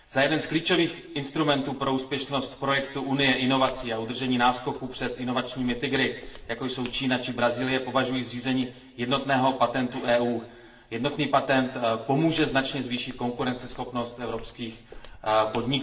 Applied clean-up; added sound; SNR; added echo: none; Walk, footsteps; 19 dB; reverberation time 0.8 s.